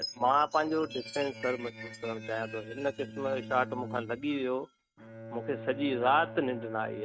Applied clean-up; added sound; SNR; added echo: neural mask model RNNoise.